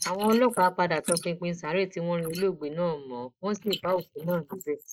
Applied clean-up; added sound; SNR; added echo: neural mask model Resemble Enhance denoiser.